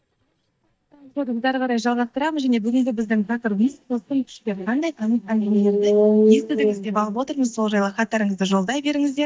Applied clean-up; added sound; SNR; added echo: neural mask model DeepFilterNet 3.